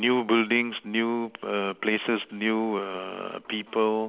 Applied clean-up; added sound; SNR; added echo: none; none; none; none.